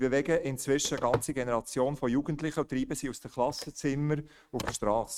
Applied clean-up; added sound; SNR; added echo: neural mask model RNNoise.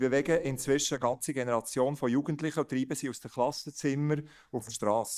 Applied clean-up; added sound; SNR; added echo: neural mask model DeepFilterNet 3.